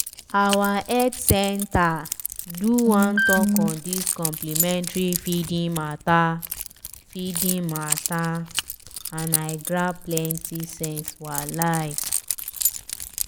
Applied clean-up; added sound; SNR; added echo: none; Keys jangling; 6 dB; none.